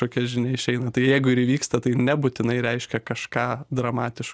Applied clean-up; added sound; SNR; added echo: none; none; none; none.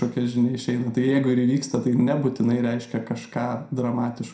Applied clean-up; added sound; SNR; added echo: none; none; none; reverberation time 0.4 s.